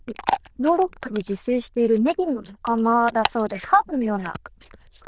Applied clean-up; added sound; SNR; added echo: neural diffusion model UNIVERSE++.